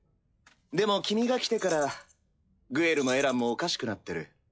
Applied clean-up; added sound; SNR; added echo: classical method log-MMSE.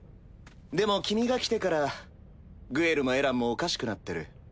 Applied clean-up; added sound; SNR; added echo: none; none; none; none.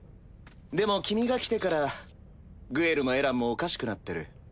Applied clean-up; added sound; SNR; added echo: none; Keys jangling; 15 dB; none.